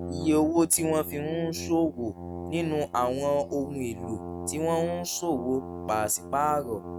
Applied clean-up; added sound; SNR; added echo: neural mask model RNNoise.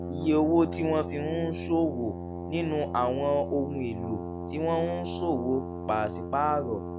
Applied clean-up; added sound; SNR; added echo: none; Brass instrument; 7 dB; none.